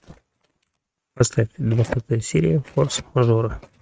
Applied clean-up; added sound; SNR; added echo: neural mask model RNNoise.